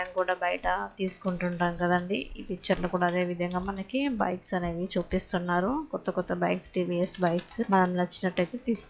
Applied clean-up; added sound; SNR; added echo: classical method log-MMSE.